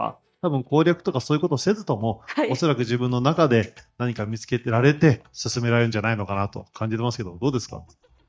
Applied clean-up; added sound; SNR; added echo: neural mask model DeepFilterNet 3.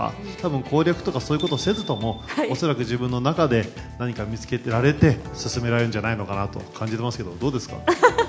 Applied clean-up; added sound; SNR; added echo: none; Bicycle bell; 18 dB; none.